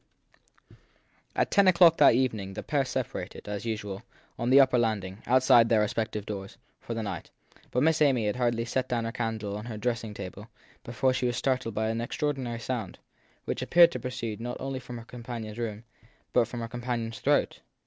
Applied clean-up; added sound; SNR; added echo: none; none; none; none.